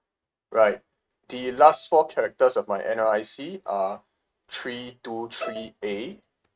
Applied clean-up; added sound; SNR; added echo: neural mask model RNNoise.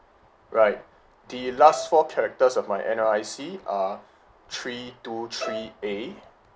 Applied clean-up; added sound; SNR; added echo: none; Bowed string instrument; 11 dB; none.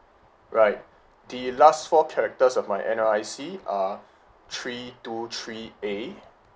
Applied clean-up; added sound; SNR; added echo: none; none; none; none.